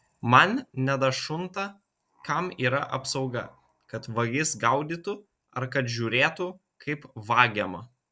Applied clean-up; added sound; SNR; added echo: none; none; none; none.